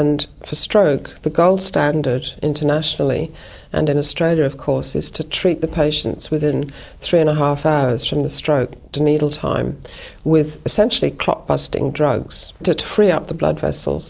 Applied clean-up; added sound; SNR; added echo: none; none; none; none.